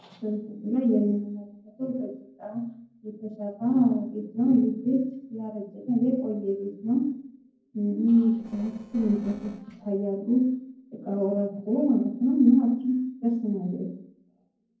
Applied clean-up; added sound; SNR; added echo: neural separator model SepFormer DNS4.